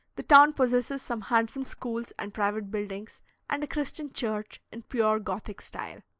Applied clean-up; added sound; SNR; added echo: neural mask model Resemble Enhance denoiser.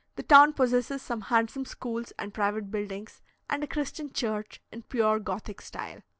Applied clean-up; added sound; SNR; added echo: none; none; none; none.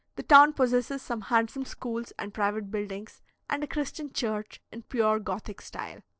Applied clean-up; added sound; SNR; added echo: neural separator model SepFormer DNS4.